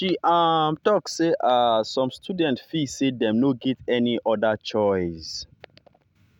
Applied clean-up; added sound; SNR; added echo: none; none; none; none.